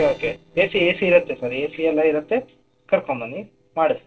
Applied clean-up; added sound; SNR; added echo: neural separator model SepFormer DNS4.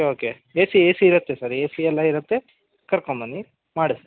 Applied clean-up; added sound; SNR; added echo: none; none; none; none.